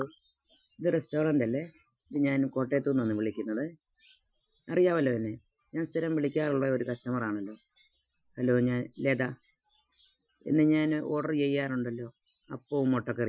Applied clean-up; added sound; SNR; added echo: classical method Wiener filter.